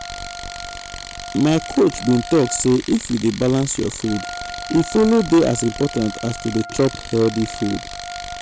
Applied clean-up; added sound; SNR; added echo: none; Tools + Wind instrument, woodwind instrument; 12 dB; none.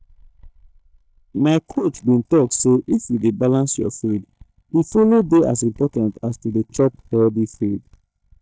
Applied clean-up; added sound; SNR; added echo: neural mask model DeepFilterNet 3.